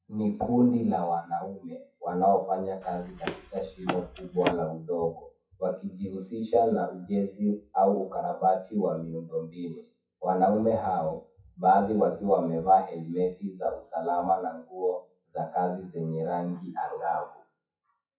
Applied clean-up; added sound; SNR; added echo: classical method WPE with log-MMSE.